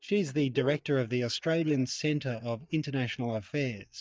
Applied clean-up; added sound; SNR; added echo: neural mask model DeepFilterNet 3.